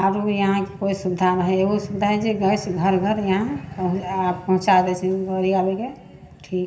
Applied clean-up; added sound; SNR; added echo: none; none; none; reverberation time 1.4 s.